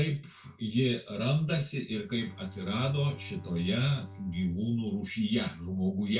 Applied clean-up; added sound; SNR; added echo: none; Bowed string instrument; 19 dB; reverberation time 0.1 s.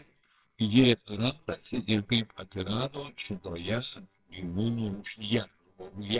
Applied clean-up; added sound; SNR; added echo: neural separator model SepFormer WHAMR!.